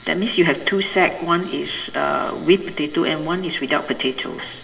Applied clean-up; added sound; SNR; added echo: none; none; none; reverberation time 1.6 s.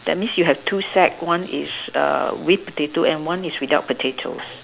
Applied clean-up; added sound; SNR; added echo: none; none; none; none.